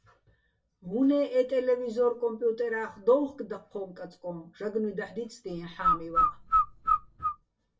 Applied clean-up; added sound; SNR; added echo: none; Bird; -3 dB; reverberation time 0.2 s.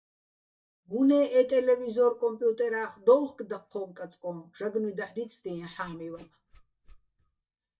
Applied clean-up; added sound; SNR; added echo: neural mask model DeepFilterNet 3.